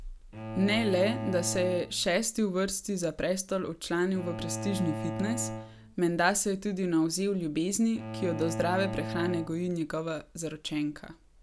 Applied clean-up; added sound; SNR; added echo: none; Bowed string instrument; 9 dB; none.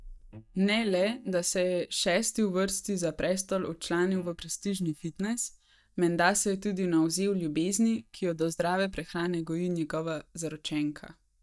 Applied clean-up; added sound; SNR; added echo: neural mask model DeepFilterNet 3.